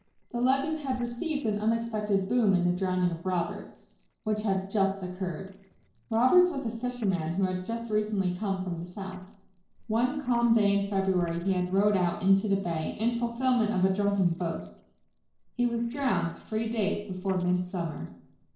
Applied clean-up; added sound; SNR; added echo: neural separator model SepFormer DNS4.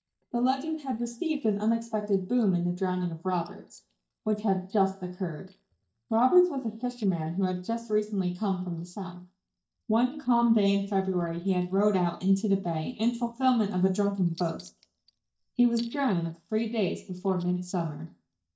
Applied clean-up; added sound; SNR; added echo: neural mask model DeepFilterNet 3.